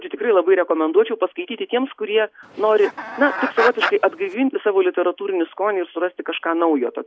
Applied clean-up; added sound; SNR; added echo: none; Chicken, rooster; 6 dB; none.